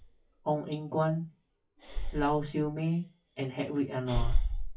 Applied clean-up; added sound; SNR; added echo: classical method WPE with log-MMSE.